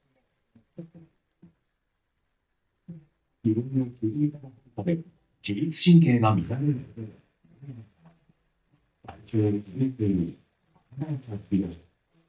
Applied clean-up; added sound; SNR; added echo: neural mask model DeepFilterNet 3.